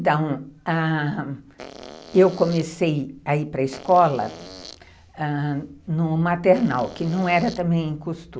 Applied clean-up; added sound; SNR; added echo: none; Fart; 17 dB; none.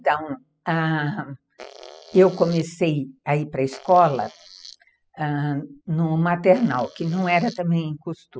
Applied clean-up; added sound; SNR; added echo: classical method spectral subtraction.